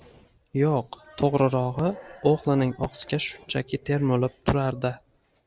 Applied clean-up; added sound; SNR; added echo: none; none; none; none.